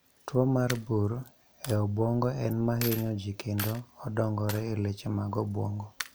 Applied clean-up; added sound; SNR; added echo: none; Coin (dropping); 15 dB; none.